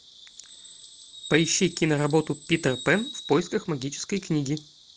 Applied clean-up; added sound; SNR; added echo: none; Bird vocalization, bird call, bird song; 15 dB; none.